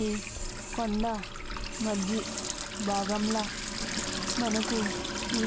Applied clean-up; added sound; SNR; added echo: none; Sink (filling or washing) / Water tap, faucet; 1 dB; none.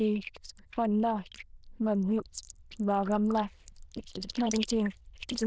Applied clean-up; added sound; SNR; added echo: neural diffusion model UNIVERSE++.